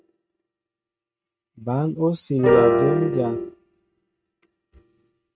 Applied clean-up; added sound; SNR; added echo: neural mask model RNNoise.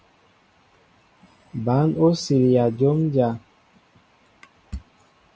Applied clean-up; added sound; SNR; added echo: none; none; none; none.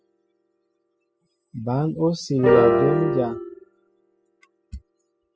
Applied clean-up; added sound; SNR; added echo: classical method spectral subtraction.